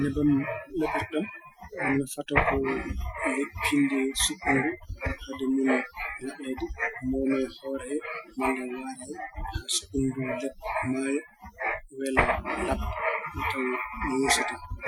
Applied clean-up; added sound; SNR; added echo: classical method Wiener filter.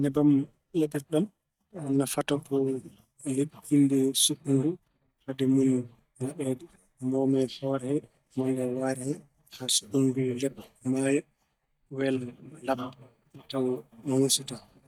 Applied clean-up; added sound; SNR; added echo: neural mask model DeepFilterNet 3.